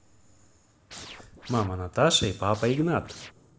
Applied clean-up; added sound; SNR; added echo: neural separator model SepFormer DNS4.